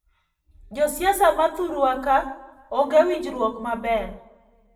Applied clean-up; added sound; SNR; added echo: none; none; none; reverberation time 0.6 s.